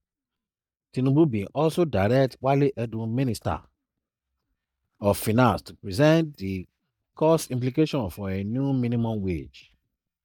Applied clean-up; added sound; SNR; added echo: neural mask model DeepFilterNet 3.